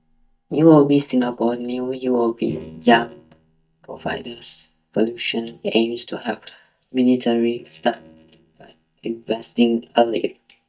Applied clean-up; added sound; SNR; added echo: neural mask model DeepFilterNet 3.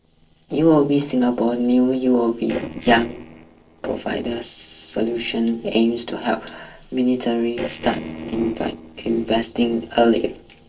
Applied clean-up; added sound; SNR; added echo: neural separator model SepFormer DNS4.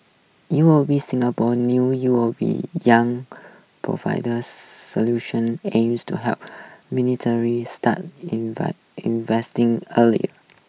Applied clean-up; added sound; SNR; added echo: none; none; none; none.